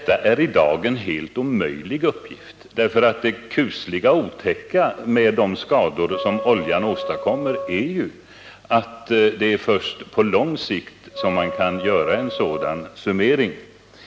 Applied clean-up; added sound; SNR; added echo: none; Wind instrument, woodwind instrument; 9 dB; none.